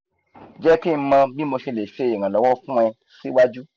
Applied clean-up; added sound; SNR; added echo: none; none; none; none.